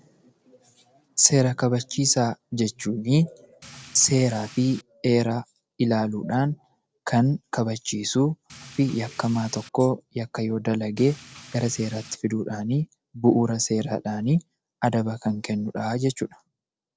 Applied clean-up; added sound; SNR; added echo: neural separator model SepFormer DNS4.